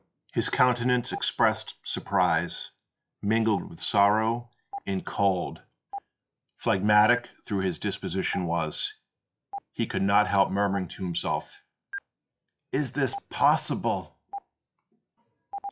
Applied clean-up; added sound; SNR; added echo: classical method log-MMSE.